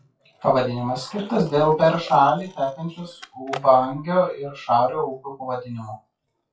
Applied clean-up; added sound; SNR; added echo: classical method WPE with log-MMSE.